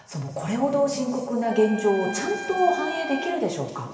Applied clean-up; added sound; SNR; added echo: none; Trumpet; 12 dB; reverberation time 2.3 s.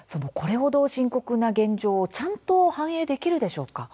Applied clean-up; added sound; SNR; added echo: none; none; none; none.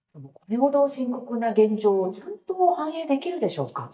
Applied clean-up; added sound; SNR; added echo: neural mask model DeepFilterNet 3.